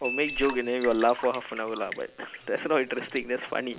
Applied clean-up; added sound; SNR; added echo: none; Raindrop / Drip + Glockenspiel; 11 dB; none.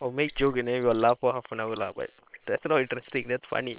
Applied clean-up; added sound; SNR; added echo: neural separator model SepFormer WHAM!.